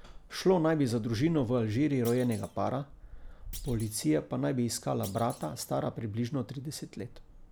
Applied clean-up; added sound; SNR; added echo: none; Gull, seagull + Thump, thud; 17 dB; none.